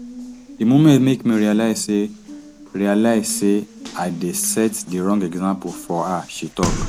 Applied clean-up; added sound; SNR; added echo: none; Water tap, faucet; 13 dB; none.